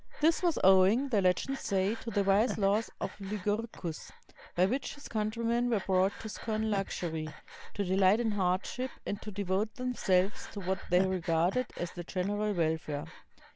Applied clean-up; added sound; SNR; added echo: none; Breathing; 17 dB; none.